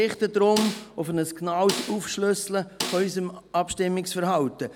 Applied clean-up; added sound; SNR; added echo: none; Snare drum; 11 dB; none.